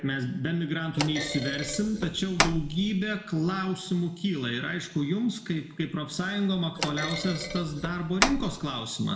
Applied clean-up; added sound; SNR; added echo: none; Thump, thud; 3 dB; reverberation time 0.8 s.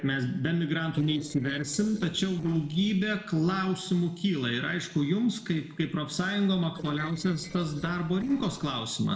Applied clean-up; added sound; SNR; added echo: neural separator model SepFormer DNS4.